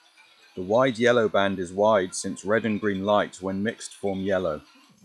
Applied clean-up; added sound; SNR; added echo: classical method log-MMSE.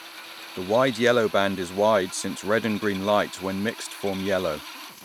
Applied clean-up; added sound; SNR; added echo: none; Drill; 16 dB; none.